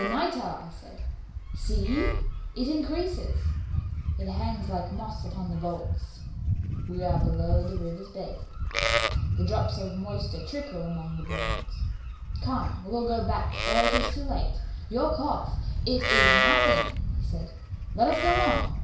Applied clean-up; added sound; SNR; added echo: none; Livestock, farm animals, working animals; -4 dB; reverberation time 0.6 s.